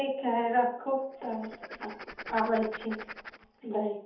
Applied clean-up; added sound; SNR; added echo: none; Writing; 12 dB; reverberation time 0.6 s.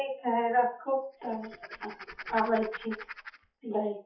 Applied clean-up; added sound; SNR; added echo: classical method WPE with log-MMSE.